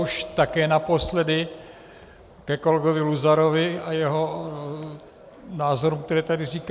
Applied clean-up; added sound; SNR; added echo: none; none; none; none.